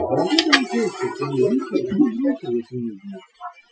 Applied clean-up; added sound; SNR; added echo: classical method Wiener filter.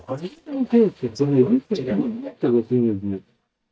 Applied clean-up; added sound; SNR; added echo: neural mask model DeepFilterNet 3.